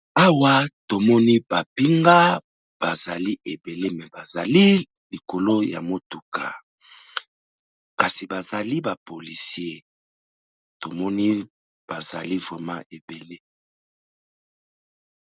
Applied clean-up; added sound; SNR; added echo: none; none; none; none.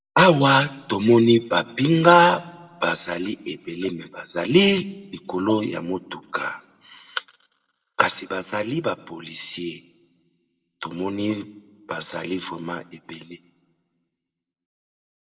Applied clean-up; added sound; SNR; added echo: none; none; none; reverberation time 0.8 s.